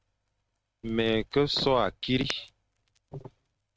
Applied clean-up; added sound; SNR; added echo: neural mask model RNNoise.